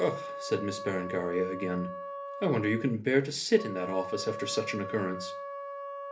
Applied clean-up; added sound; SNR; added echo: none; Wind instrument, woodwind instrument; 8 dB; reverberation time 0.3 s.